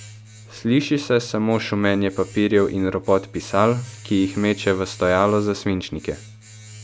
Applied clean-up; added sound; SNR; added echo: none; Domestic sounds, home sounds; 20 dB; none.